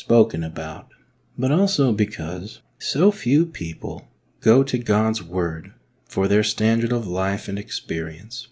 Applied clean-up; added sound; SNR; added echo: none; none; none; none.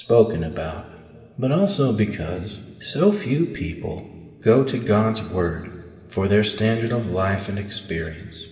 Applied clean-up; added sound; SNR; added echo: none; none; none; reverberation time 2.6 s.